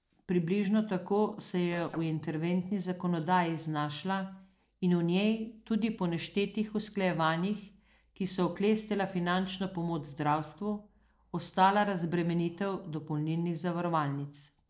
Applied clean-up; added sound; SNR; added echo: neural separator model SepFormer DNS4.